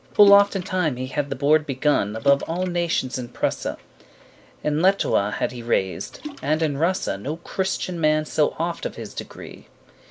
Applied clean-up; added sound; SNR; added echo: none; Splash, splatter; 17 dB; none.